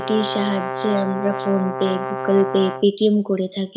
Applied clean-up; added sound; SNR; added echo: none; Brass instrument; 7 dB; reverberation time 0.5 s.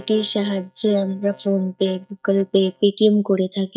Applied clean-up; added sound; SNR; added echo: neural mask model DeepFilterNet 3.